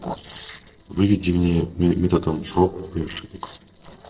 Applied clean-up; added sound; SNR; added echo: neural separator model SepFormer DNS4.